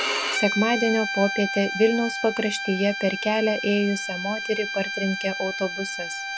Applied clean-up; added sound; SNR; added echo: none; Bowed string instrument; 5 dB; none.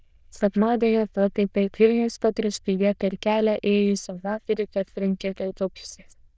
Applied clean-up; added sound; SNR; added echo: neural diffusion model UNIVERSE++.